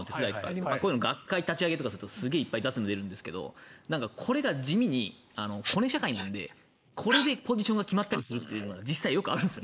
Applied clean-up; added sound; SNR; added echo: neural mask model Resemble Enhance denoiser.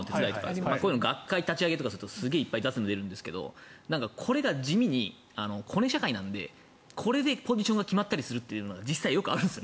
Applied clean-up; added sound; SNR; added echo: none; none; none; none.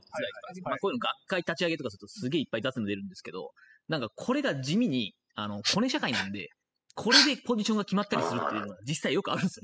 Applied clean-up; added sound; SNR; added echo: classical method spectral subtraction.